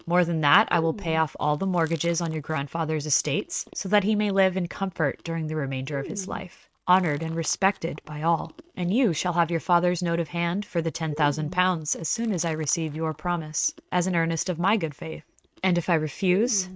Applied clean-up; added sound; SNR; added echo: neural mask model RNNoise.